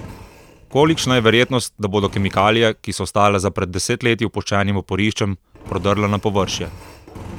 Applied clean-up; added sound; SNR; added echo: none; Engine; 19 dB; none.